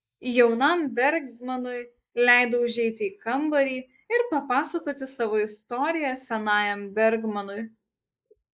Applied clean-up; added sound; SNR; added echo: neural mask model Resemble Enhance denoiser.